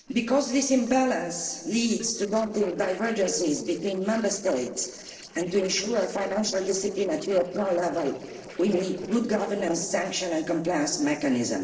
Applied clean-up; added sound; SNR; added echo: neural separator model SepFormer DNS4.